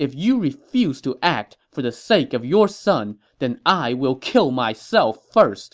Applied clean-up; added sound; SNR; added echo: none; none; none; none.